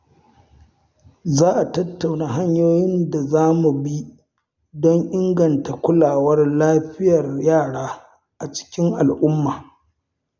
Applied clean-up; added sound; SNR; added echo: none; none; none; none.